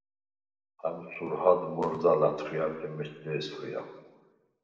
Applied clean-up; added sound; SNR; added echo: none; none; none; reverberation time 1.1 s.